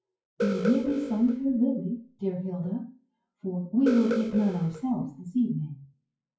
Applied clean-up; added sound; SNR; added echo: classical method WPE with log-MMSE.